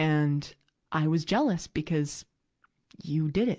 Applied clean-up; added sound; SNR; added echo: none; none; none; none.